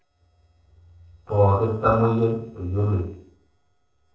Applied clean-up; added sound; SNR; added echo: neural separator model SepFormer DNS4.